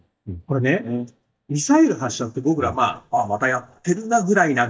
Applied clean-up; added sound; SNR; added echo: neural mask model DeepFilterNet 3.